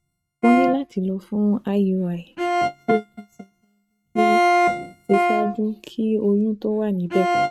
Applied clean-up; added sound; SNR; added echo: neural mask model RNNoise.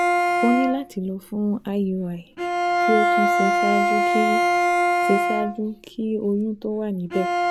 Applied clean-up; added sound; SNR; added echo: none; Bowed string instrument; -3 dB; none.